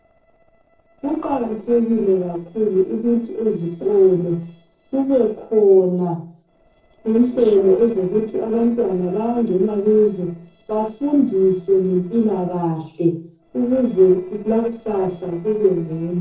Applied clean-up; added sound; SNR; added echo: neural separator model SepFormer DNS4.